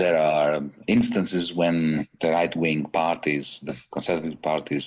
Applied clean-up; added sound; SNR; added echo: neural mask model Resemble Enhance denoiser.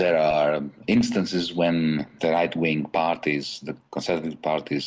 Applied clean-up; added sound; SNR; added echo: none; none; none; none.